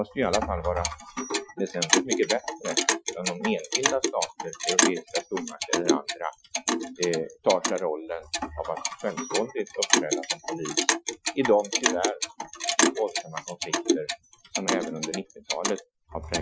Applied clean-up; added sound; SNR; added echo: classical method Wiener filter.